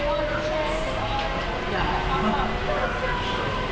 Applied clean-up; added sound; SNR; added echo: none; Subway, metro, underground; -1 dB; reverberation time 2.2 s.